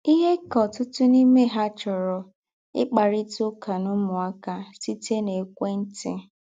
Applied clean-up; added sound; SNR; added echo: none; none; none; none.